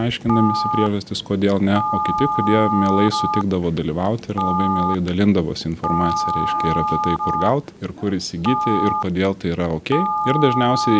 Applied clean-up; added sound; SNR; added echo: none; Telephone; 3 dB; none.